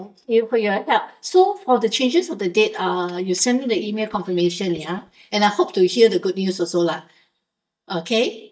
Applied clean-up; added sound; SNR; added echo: neural mask model DeepFilterNet 3.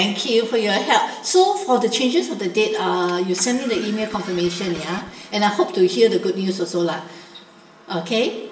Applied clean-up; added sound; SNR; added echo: none; Engine starting; 18 dB; reverberation time 1.1 s.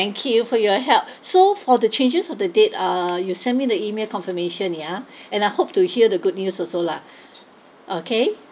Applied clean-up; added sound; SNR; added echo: none; none; none; none.